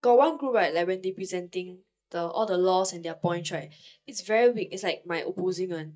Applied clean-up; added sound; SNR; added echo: neural mask model DeepFilterNet 3.